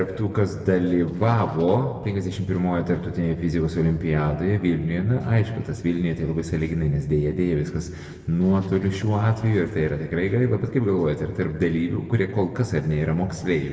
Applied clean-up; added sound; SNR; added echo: neural separator model SepFormer DNS4.